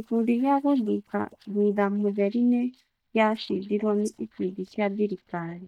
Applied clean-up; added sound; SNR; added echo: neural mask model DeepFilterNet 3.